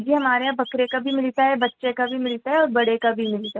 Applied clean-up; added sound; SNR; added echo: neural mask model RNNoise.